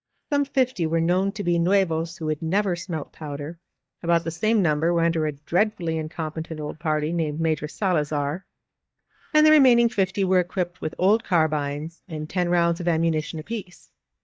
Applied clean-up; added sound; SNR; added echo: neural mask model DeepFilterNet 3.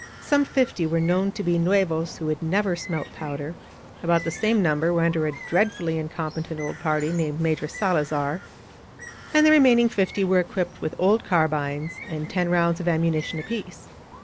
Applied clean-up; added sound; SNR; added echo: none; Bird; 18 dB; none.